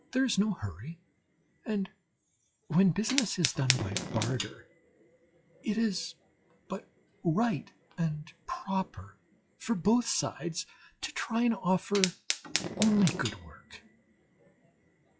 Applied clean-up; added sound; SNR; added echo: classical method log-MMSE.